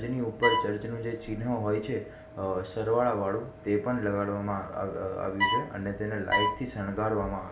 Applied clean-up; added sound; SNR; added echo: none; Bowed string instrument; 0 dB; reverberation time 0.4 s.